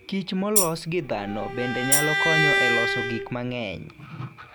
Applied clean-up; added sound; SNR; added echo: none; Tambourine + Bowed string instrument; -4 dB; none.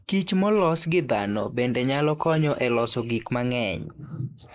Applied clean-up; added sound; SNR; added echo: neural mask model Resemble Enhance denoiser.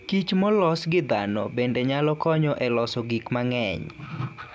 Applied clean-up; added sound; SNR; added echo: none; none; none; none.